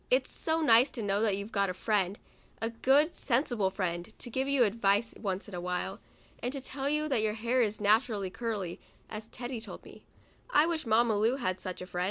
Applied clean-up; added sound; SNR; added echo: none; none; none; none.